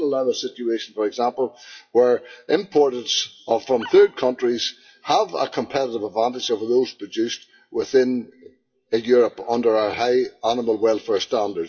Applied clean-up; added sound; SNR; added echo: classical method WPE with log-MMSE.